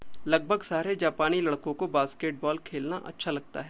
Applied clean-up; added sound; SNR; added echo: none; none; none; none.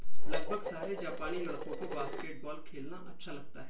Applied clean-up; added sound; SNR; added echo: none; Dishes, pots, and pans; 15 dB; reverberation time 0.3 s.